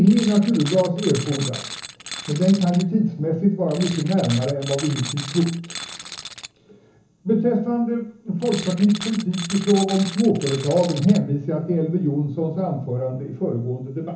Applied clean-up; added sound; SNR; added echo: none; Tools; 12 dB; reverberation time 0.8 s.